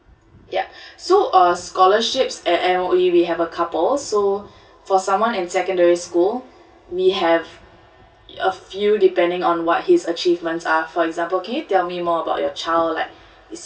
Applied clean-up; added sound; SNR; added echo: none; none; none; reverberation time 0.2 s.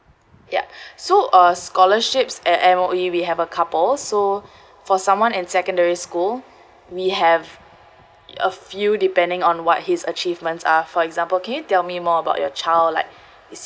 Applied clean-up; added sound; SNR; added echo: none; none; none; none.